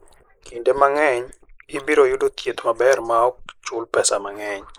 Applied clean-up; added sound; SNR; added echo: neural mask model Resemble Enhance denoiser.